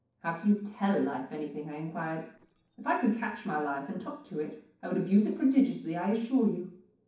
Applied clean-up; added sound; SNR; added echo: neural separator model SepFormer DNS4.